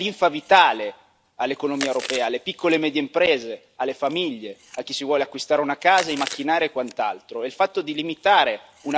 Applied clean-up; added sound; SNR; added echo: none; Chewing, mastication; 18 dB; none.